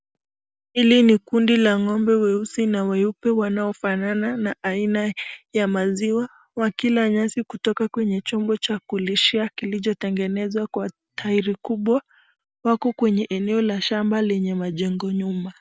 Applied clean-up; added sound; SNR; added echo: none; none; none; none.